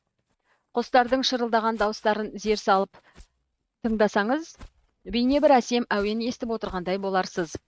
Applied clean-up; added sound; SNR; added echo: neural mask model RNNoise.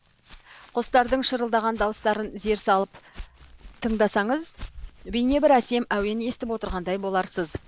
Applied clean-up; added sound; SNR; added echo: none; Walk, footsteps; 17 dB; none.